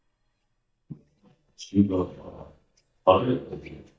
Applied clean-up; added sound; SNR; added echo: neural mask model DeepFilterNet 3.